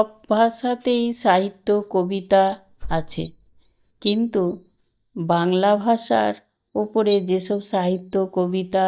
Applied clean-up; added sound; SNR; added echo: neural mask model DeepFilterNet 3.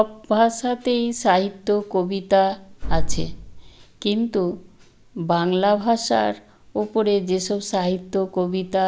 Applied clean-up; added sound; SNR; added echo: none; none; none; none.